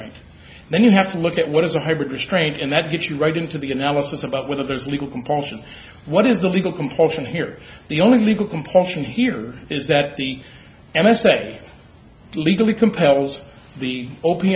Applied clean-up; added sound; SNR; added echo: none; none; none; none.